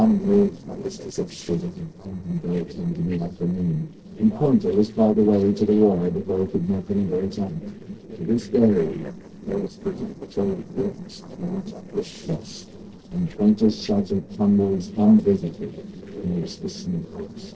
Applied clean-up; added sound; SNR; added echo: neural separator model SepFormer DNS4.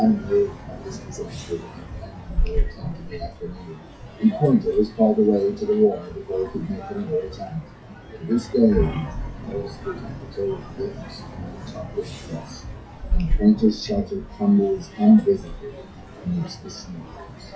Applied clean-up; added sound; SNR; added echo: classical method WPE with log-MMSE.